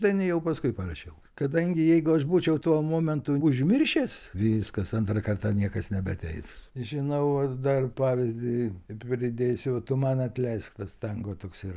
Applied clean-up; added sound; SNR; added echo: none; none; none; none.